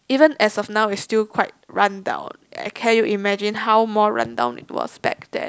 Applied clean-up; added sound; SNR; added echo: none; none; none; none.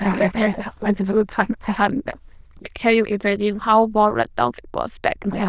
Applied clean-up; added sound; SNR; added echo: neural diffusion model UNIVERSE++.